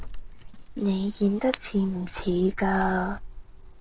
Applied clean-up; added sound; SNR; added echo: none; Tearing / Wood; 10 dB; none.